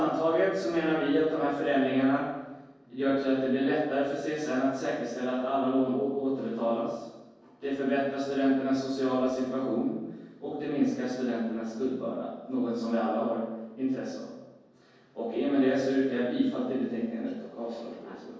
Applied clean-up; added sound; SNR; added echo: none; none; none; reverberation time 1.3 s.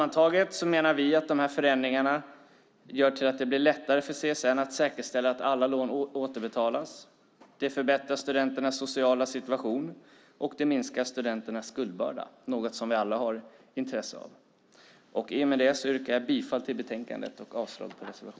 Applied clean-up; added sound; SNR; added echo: none; none; none; none.